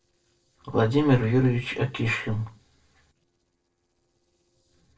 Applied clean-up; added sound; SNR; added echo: neural separator model SepFormer DNS4.